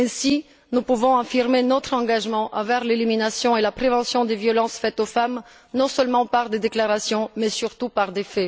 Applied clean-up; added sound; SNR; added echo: none; none; none; none.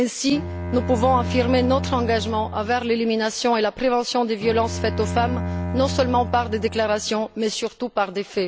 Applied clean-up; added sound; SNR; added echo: none; Bowed string instrument; 7 dB; none.